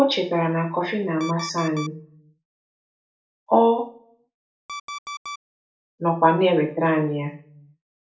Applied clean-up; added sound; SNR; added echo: none; Alarm; 14 dB; reverberation time 0.4 s.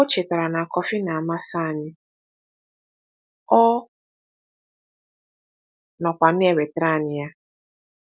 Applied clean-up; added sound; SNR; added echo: none; none; none; none.